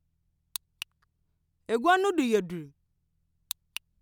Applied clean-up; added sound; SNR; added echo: none; none; none; none.